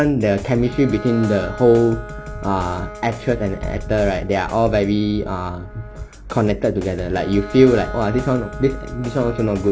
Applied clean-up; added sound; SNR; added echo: none; Bowed string instrument + Drum kit; 14 dB; none.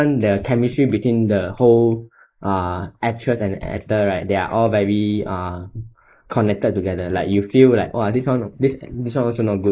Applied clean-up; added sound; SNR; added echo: neural mask model Resemble Enhance denoiser.